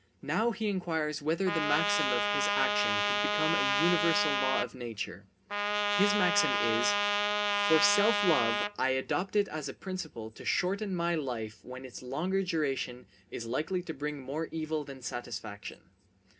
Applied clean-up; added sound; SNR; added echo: none; Trumpet; -2 dB; reverberation time 0.3 s.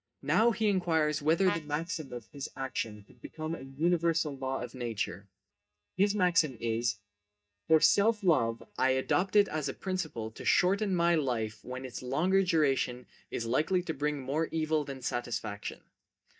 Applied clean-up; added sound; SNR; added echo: neural mask model DeepFilterNet 3.